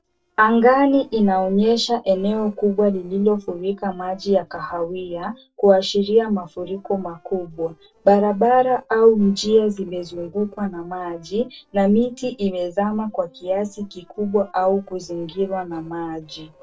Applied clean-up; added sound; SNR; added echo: neural separator model SepFormer DNS4.